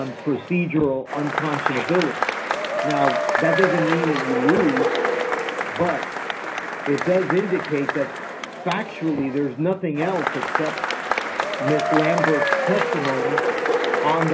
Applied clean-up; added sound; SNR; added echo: none; Applause / Crowd / Cheering; 0 dB; reverberation time 0.4 s.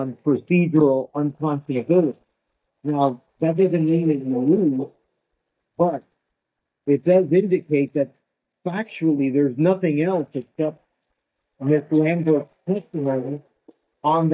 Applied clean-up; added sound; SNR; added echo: neural mask model DeepFilterNet 3.